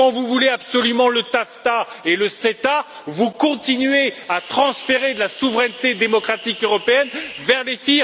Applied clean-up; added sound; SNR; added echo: none; Hiss; 17 dB; none.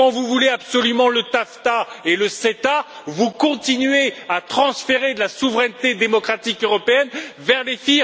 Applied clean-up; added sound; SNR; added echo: none; none; none; none.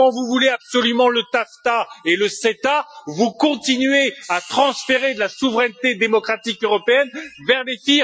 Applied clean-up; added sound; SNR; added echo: classical method Wiener filter.